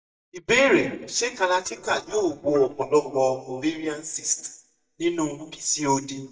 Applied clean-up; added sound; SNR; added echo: neural mask model DeepFilterNet 3.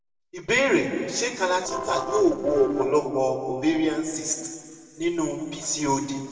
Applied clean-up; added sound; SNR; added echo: neural separator model SepFormer DNS4.